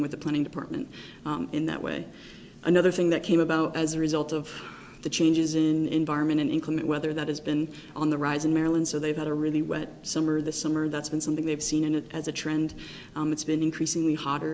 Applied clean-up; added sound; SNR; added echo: none; none; none; none.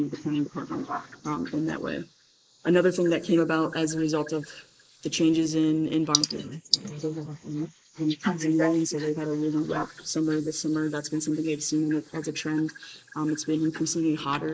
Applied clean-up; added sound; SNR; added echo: neural mask model Resemble Enhance denoiser.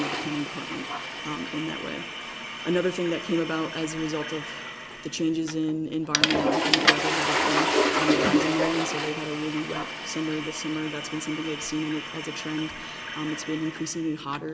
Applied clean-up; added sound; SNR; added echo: none; Toilet flush / Water; -1 dB; none.